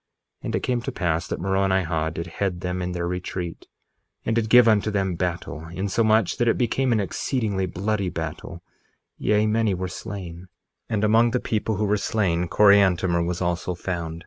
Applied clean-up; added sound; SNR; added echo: none; none; none; none.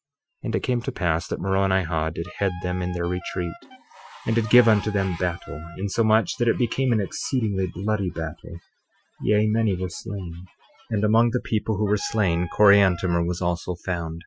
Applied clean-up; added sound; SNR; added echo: classical method Wiener filter.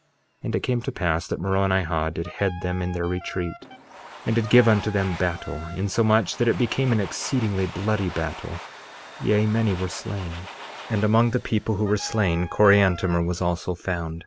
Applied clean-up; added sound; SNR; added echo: none; Domestic sounds, home sounds + Wind instrument, woodwind instrument; 17 dB; none.